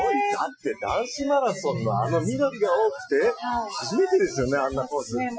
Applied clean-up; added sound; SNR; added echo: classical method Wiener filter.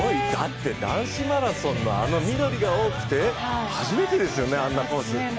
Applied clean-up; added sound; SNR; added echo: none; Guitar; 10 dB; none.